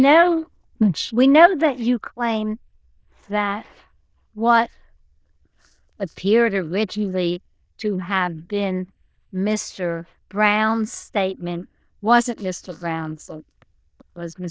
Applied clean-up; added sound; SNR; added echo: neural diffusion model UNIVERSE++.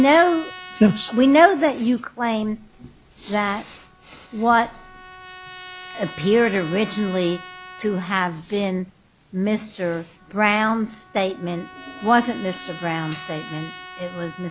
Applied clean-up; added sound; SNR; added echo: none; Trumpet; 18 dB; none.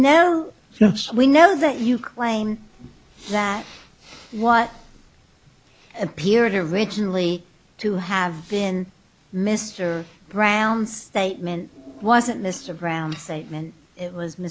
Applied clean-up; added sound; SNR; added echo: none; none; none; none.